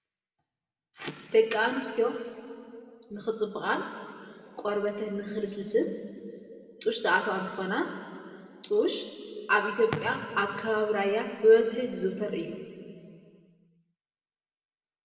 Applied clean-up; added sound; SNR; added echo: none; none; none; reverberation time 2.2 s.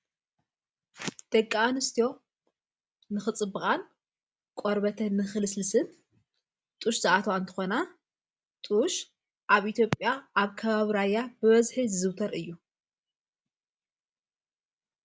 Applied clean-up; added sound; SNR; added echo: none; none; none; none.